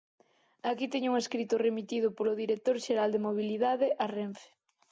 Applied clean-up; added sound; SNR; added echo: none; none; none; none.